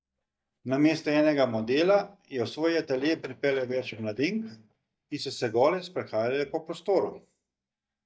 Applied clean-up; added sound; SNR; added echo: neural mask model DeepFilterNet 3.